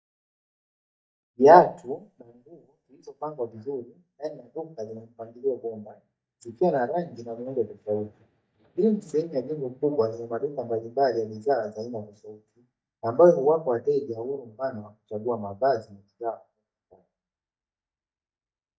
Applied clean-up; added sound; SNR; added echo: neural mask model DeepFilterNet 3.